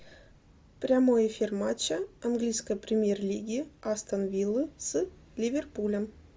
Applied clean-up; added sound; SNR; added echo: none; none; none; none.